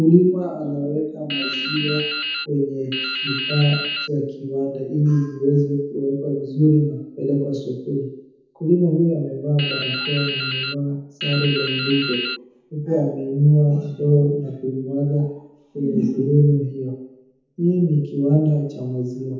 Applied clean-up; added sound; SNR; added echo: none; Drip; 6 dB; reverberation time 1.0 s.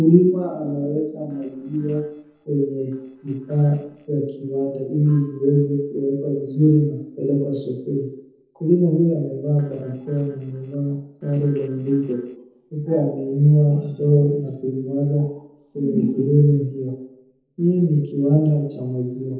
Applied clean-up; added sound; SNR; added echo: neural separator model SepFormer DNS4.